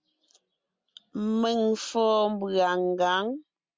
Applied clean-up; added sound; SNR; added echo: none; none; none; none.